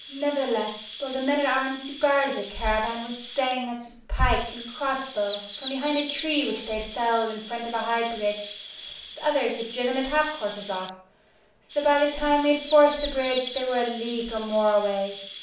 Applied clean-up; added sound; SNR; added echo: none; Chirp, tweet; 14 dB; reverberation time 0.5 s.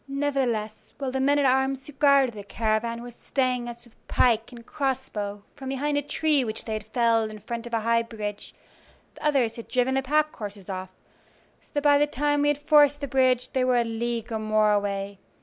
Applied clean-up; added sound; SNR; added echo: none; none; none; none.